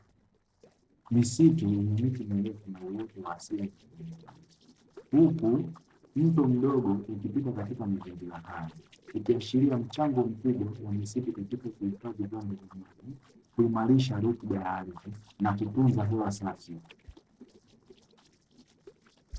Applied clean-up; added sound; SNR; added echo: neural separator model SepFormer DNS4.